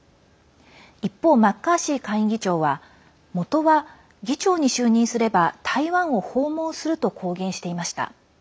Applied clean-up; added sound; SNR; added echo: none; none; none; none.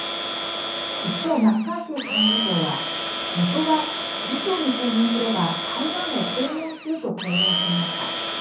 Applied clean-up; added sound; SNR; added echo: none; Domestic sounds, home sounds; 0 dB; reverberation time 0.6 s.